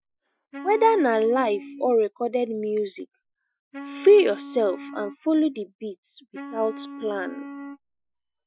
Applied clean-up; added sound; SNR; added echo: classical method Wiener filter.